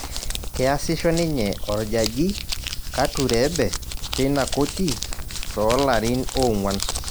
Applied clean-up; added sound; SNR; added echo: none; Crumpling, crinkling; 4 dB; none.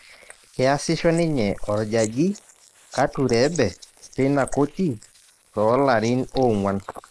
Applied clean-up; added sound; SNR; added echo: neural mask model Resemble Enhance denoiser.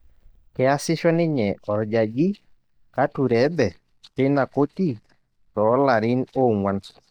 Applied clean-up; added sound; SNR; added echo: neural mask model DeepFilterNet 3.